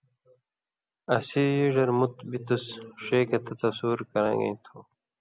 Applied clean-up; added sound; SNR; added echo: none; none; none; none.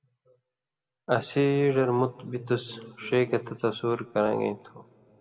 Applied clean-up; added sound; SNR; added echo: none; none; none; reverberation time 1.4 s.